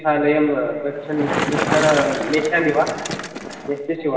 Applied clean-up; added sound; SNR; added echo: none; Bicycle; 6 dB; reverberation time 2.4 s.